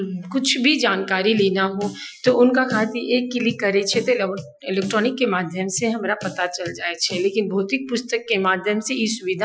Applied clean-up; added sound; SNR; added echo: classical method Wiener filter.